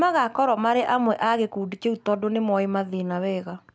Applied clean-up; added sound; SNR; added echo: none; none; none; none.